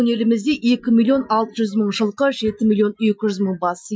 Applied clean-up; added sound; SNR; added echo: classical method Wiener filter.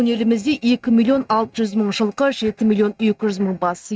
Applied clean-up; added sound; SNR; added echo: neural mask model RNNoise.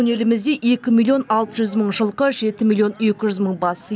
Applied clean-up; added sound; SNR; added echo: none; none; none; none.